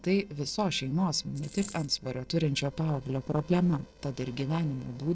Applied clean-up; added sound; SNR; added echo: neural separator model SepFormer DNS4.